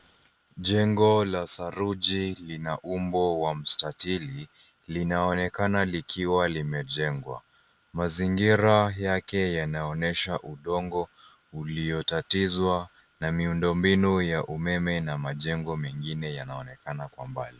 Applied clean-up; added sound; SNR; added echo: none; none; none; none.